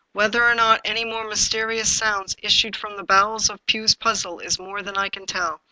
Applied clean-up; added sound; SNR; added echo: none; none; none; none.